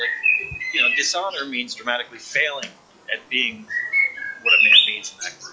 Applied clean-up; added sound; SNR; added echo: classical method log-MMSE.